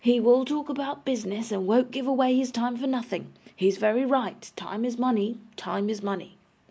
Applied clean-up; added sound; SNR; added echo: none; none; none; none.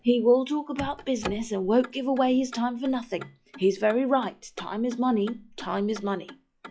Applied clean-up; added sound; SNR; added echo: classical method log-MMSE.